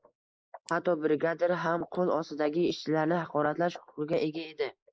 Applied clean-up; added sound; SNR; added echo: neural mask model Resemble Enhance denoiser.